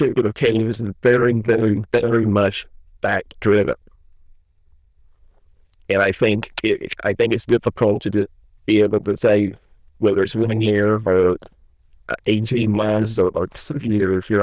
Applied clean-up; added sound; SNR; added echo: neural diffusion model UNIVERSE++.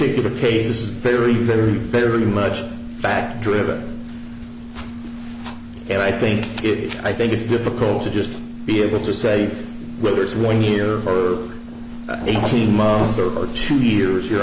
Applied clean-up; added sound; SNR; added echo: none; Thunder; 16 dB; none.